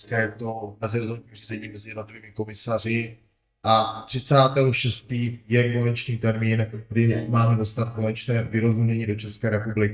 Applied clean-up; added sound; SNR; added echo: neural mask model DeepFilterNet 3.